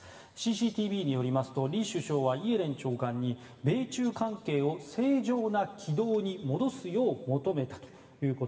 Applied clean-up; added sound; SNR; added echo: none; none; none; reverberation time 3.0 s.